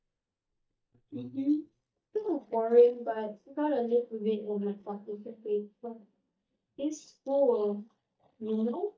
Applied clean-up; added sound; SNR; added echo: neural mask model DeepFilterNet 3.